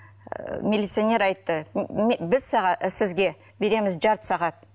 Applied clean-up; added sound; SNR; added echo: none; none; none; none.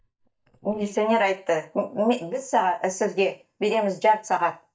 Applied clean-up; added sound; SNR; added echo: neural mask model DeepFilterNet 3.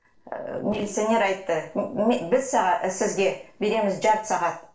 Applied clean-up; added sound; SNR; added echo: neural separator model SepFormer DNS4.